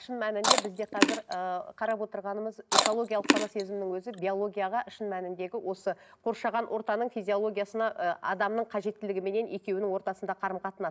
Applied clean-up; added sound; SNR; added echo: none; Chewing, mastication; -3 dB; none.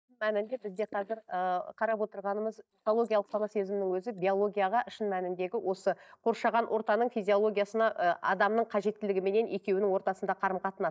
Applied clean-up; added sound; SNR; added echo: neural mask model DeepFilterNet 3.